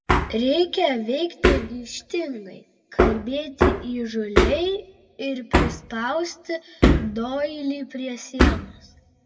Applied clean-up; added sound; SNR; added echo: none; Hammer; -3 dB; reverberation time 1.2 s.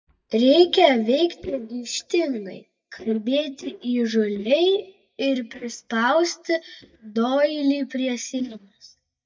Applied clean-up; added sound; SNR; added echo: neural mask model DeepFilterNet 3.